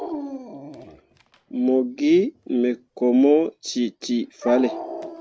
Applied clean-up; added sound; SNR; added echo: none; Dog; 15 dB; none.